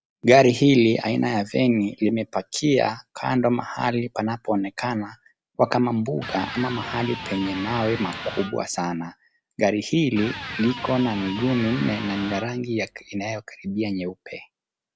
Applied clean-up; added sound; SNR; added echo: none; Electric guitar; 12 dB; none.